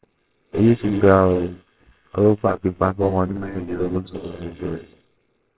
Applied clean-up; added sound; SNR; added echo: neural separator model SepFormer WHAMR!.